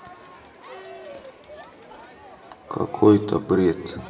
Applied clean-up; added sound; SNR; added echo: none; Crowd; 18 dB; reverberation time 0.9 s.